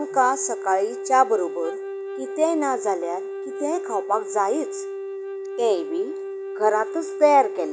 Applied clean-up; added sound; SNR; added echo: none; Wind instrument, woodwind instrument; 8 dB; none.